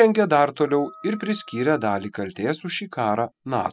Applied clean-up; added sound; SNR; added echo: classical method spectral subtraction.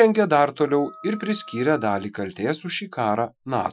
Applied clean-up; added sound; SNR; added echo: classical method Wiener filter.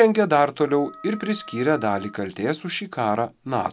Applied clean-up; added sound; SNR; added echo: none; Wind instrument, woodwind instrument; 20 dB; none.